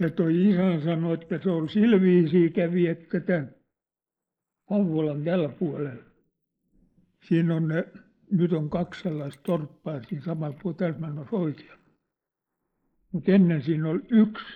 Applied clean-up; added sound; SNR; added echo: neural mask model Resemble Enhance denoiser.